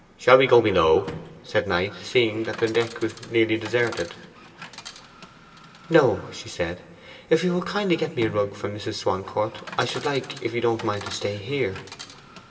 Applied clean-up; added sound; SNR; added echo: none; Coin (dropping) / Chatter; 18 dB; reverberation time 2.9 s.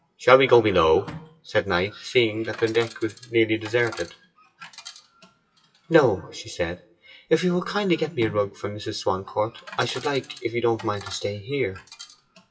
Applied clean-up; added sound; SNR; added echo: classical method WPE with log-MMSE.